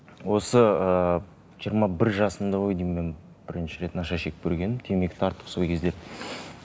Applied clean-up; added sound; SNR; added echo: none; none; none; none.